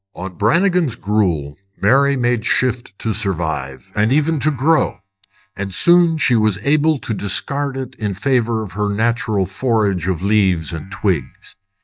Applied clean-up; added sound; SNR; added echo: neural mask model DeepFilterNet 3.